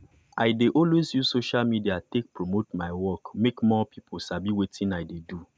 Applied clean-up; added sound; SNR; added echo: none; none; none; none.